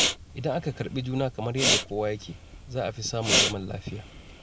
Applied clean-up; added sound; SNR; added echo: none; Respiratory sounds; -1 dB; none.